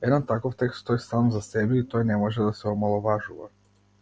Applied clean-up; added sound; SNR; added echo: none; none; none; none.